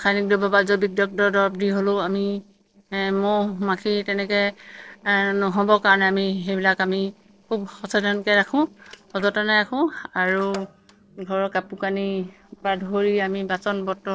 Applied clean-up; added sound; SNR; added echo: neural separator model SepFormer DNS4.